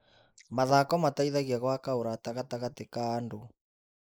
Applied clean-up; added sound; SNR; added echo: neural mask model Resemble Enhance denoiser.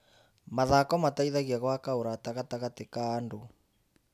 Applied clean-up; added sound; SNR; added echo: none; none; none; none.